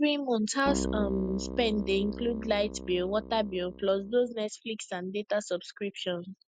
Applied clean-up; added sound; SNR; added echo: none; Keyboard (musical); 7 dB; none.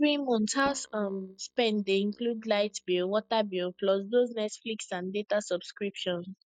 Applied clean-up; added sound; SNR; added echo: neural mask model DeepFilterNet 3.